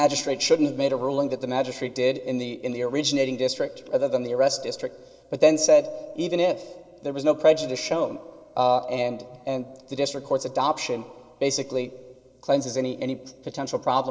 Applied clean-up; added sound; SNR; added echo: neural separator model SepFormer DNS4.